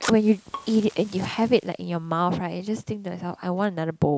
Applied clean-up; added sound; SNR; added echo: none; Bowed string instrument + Fire; 16 dB; none.